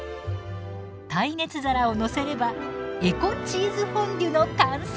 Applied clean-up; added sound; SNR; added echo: none; none; none; none.